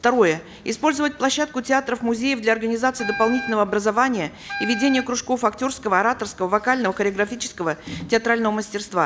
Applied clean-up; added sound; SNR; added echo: none; Wind instrument, woodwind instrument; 10 dB; none.